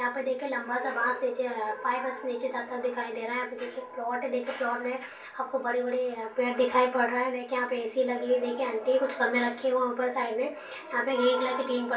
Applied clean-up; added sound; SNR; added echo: none; none; none; reverberation time 0.3 s.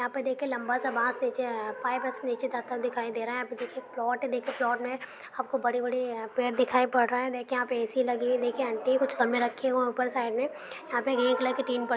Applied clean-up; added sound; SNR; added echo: none; none; none; none.